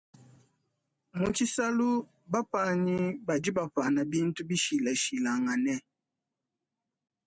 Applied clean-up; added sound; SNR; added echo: none; none; none; none.